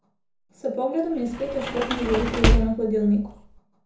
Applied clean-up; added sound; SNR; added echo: none; Sliding door / Slam; -1 dB; reverberation time 0.6 s.